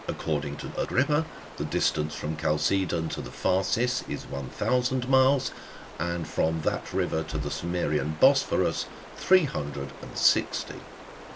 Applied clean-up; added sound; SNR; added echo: none; Stream; 16 dB; none.